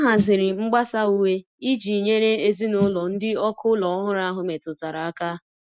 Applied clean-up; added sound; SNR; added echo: neural mask model RNNoise.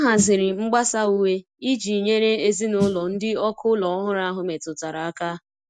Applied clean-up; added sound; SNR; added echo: none; Snare drum; 12 dB; none.